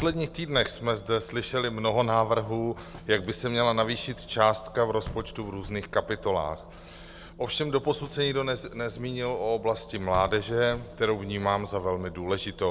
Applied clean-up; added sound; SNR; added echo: none; Bus / Engine; 17 dB; none.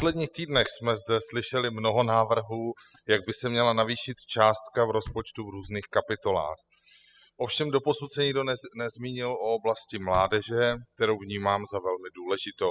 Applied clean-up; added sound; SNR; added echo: classical method spectral subtraction.